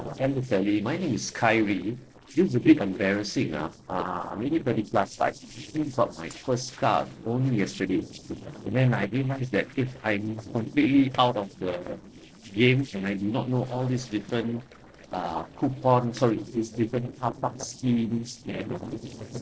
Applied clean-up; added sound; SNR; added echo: neural separator model SepFormer DNS4.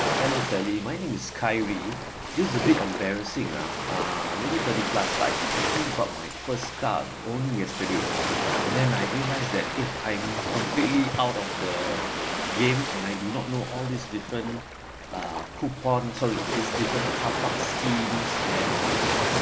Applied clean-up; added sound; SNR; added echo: none; Ocean; 0 dB; none.